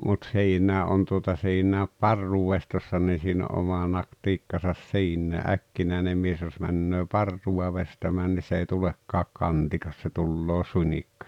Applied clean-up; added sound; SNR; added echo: none; none; none; none.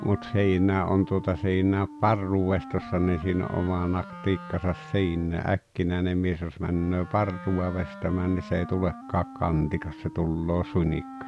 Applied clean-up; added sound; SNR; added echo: none; Wind instrument, woodwind instrument; 16 dB; none.